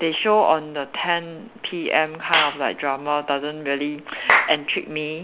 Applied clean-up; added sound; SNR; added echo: none; Clapping / Chirp, tweet; 5 dB; none.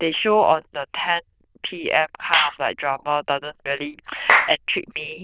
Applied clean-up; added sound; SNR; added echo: neural diffusion model UNIVERSE++.